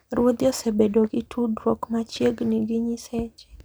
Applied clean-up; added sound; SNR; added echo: none; none; none; none.